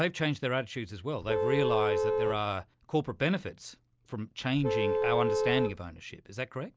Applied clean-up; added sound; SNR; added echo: none; Vehicle horn, car horn, honking; -3 dB; none.